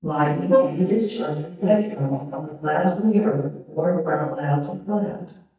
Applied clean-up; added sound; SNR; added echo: neural mask model DeepFilterNet 3.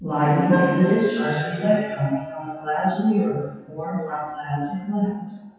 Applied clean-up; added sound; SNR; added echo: classical method WPE with log-MMSE.